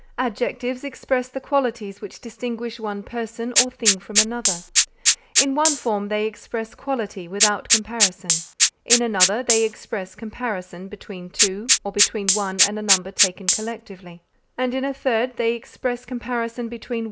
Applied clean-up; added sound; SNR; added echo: none; Rattle (instrument); -3 dB; none.